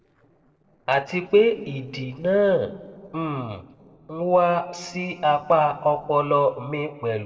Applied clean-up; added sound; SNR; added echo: neural separator model SepFormer DNS4.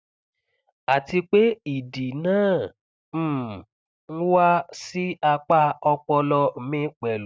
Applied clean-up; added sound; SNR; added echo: none; none; none; none.